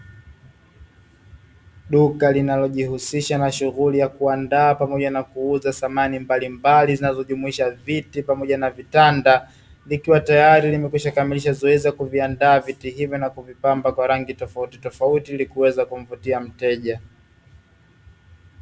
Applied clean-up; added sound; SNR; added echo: none; none; none; none.